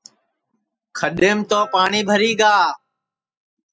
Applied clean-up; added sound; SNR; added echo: classical method spectral subtraction.